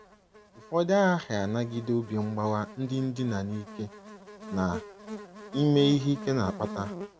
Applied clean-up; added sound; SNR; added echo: none; Buzz; 14 dB; none.